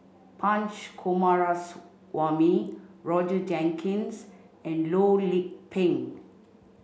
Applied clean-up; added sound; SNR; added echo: none; none; none; none.